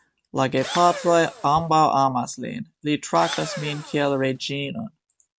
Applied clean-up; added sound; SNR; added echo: none; Engine / Drill; 12 dB; none.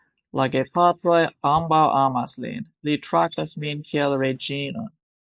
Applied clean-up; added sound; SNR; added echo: neural mask model Resemble Enhance denoiser.